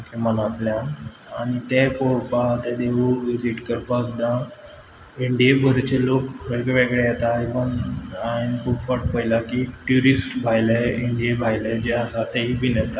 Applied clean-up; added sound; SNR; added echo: none; none; none; none.